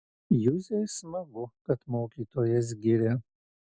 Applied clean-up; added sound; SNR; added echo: none; none; none; none.